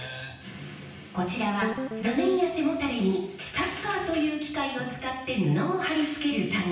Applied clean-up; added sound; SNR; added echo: none; Guitar; 4 dB; reverberation time 0.9 s.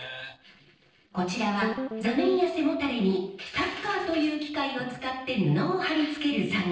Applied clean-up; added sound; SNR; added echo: neural separator model SepFormer DNS4.